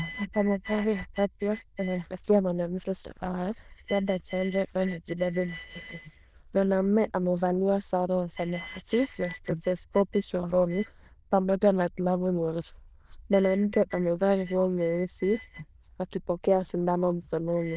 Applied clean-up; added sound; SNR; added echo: neural diffusion model UNIVERSE++.